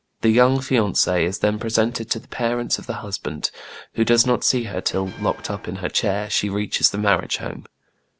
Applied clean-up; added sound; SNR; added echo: none; Bell; 19 dB; none.